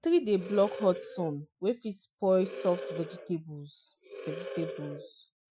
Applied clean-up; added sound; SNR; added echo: classical method Wiener filter.